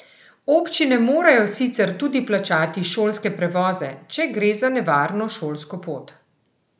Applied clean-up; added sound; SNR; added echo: none; none; none; none.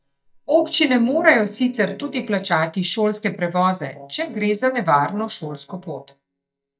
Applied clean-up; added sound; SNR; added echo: neural mask model DeepFilterNet 3.